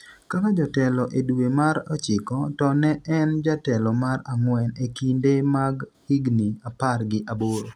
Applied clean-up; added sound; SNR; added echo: none; none; none; none.